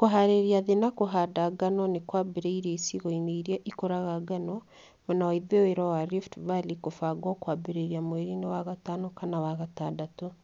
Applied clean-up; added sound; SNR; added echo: none; none; none; none.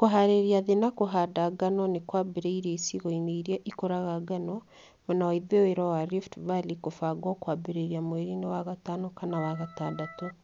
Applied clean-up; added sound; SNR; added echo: none; Organ; 16 dB; none.